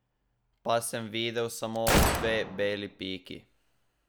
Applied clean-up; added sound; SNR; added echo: none; Gunshot, gunfire; -2 dB; none.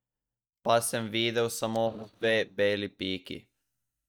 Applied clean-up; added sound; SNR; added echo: neural mask model DeepFilterNet 3.